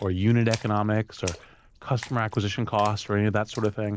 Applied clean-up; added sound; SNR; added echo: none; Splash, splatter; 19 dB; none.